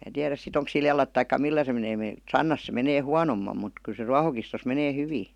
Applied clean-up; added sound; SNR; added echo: none; none; none; none.